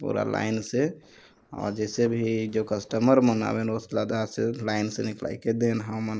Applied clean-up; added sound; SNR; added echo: neural separator model SepFormer DNS4.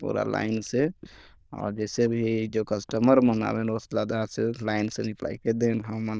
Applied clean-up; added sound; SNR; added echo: neural diffusion model UNIVERSE++.